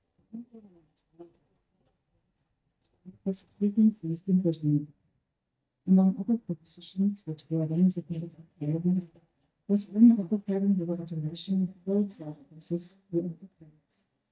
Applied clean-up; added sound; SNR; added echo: neural mask model DeepFilterNet 3.